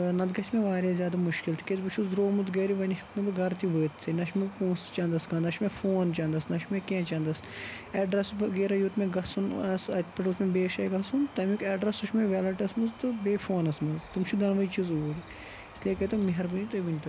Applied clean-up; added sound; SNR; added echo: none; Cricket; 10 dB; none.